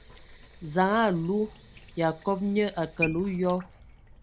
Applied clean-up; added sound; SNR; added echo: none; Sink (filling or washing) / Water tap, faucet; 12 dB; none.